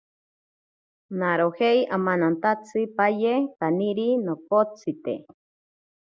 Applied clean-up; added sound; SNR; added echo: none; none; none; none.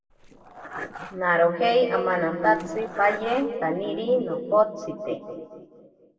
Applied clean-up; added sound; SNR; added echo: neural separator model SepFormer DNS4.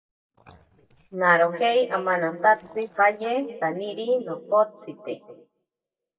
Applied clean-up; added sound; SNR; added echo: neural mask model DeepFilterNet 3.